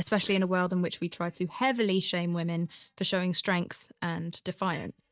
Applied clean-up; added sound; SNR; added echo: neural mask model DeepFilterNet 3.